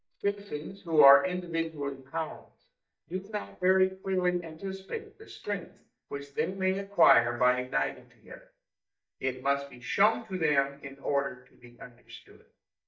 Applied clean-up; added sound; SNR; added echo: neural mask model DeepFilterNet 3.